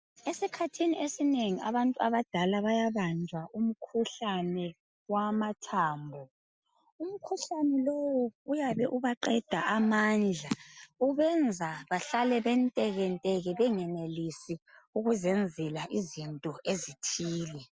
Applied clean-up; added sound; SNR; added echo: none; none; none; none.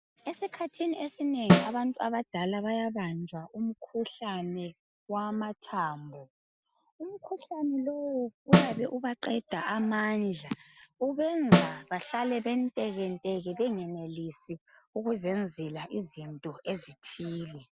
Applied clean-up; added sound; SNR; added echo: none; Snare drum; -3 dB; none.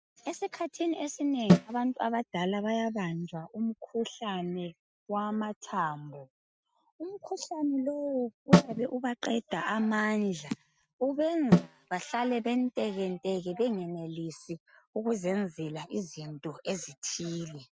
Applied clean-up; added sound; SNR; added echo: neural mask model RNNoise.